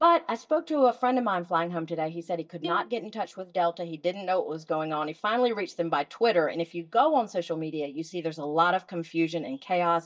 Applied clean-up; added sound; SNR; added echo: neural mask model DeepFilterNet 3.